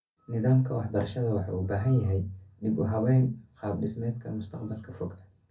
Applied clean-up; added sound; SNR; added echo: none; none; none; reverberation time 0.3 s.